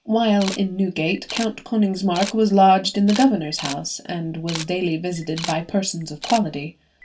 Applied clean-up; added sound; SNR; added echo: none; Camera; 15 dB; reverberation time 0.2 s.